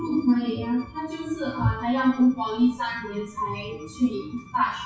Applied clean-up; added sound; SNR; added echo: classical method WPE with log-MMSE.